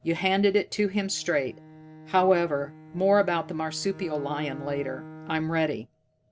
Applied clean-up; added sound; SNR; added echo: none; Bowed string instrument; 17 dB; none.